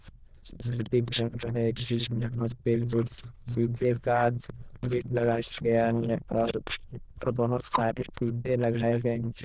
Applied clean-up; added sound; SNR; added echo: neural diffusion model UNIVERSE++.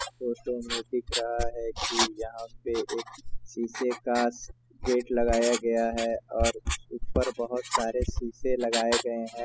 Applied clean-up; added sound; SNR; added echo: classical method spectral subtraction.